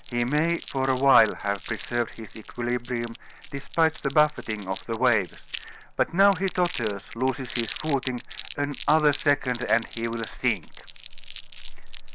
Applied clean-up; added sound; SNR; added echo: none; Crumpling, crinkling; 17 dB; none.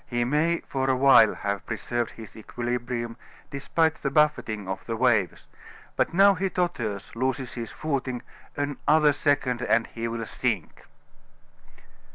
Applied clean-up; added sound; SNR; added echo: none; none; none; none.